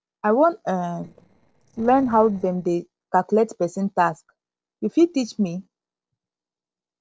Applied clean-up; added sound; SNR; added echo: neural separator model SepFormer DNS4.